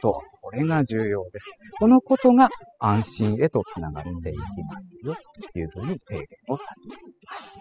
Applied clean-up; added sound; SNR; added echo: classical method spectral subtraction.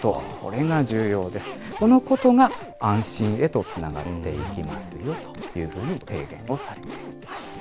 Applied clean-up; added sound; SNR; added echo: none; Zipper (clothing); 15 dB; none.